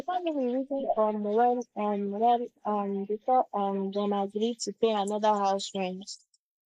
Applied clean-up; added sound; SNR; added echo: neural mask model Resemble Enhance denoiser.